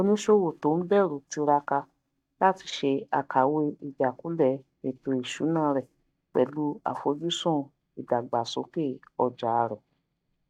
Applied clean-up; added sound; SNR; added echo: neural mask model DeepFilterNet 3.